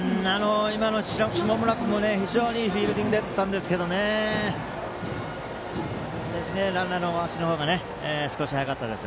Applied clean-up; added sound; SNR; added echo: none; none; none; none.